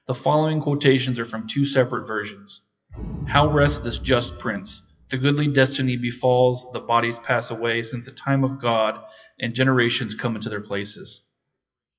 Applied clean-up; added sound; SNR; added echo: classical method WPE with log-MMSE.